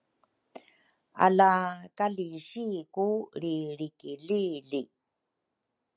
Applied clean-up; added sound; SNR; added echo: none; none; none; none.